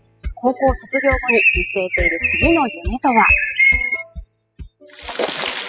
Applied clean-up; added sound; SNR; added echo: classical method spectral subtraction.